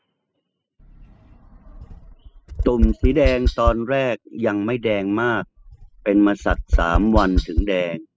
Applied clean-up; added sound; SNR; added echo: classical method spectral subtraction.